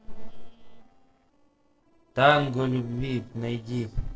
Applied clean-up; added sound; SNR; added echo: neural separator model SepFormer DNS4.